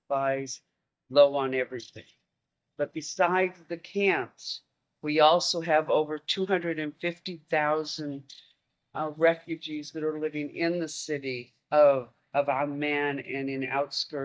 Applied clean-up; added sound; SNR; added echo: neural mask model DeepFilterNet 3.